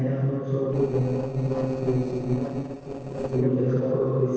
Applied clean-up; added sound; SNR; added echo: neural separator model SepFormer DNS4.